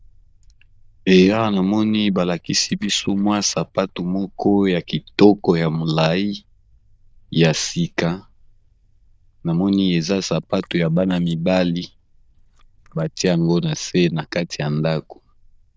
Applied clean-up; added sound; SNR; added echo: neural diffusion model UNIVERSE++.